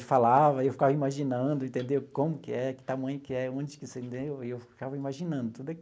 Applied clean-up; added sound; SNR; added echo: none; none; none; none.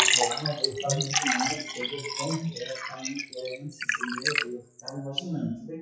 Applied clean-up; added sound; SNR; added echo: classical method WPE with log-MMSE.